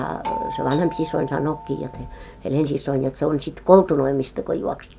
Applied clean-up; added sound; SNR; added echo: none; Doorbell; 10 dB; none.